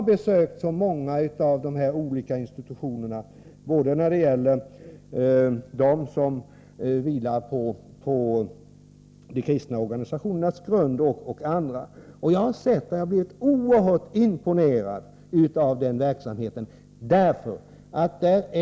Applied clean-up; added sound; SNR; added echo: none; none; none; none.